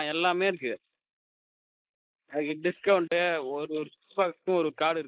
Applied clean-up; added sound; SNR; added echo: neural mask model Resemble Enhance denoiser.